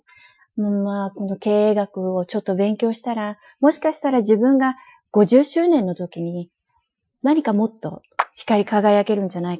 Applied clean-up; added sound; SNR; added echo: classical method Wiener filter.